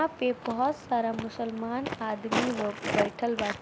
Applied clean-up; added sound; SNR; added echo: none; Walk, footsteps; 5 dB; none.